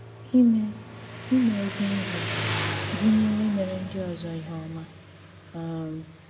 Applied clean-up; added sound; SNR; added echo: none; Motorcycle; 8 dB; reverberation time 1.1 s.